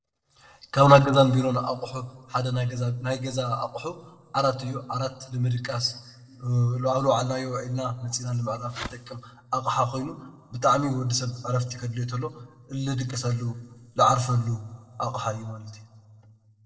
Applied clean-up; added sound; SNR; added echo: neural separator model SepFormer DNS4.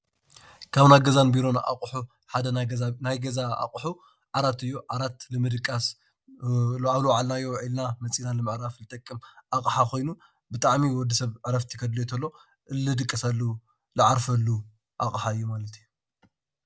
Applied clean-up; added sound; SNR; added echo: none; none; none; none.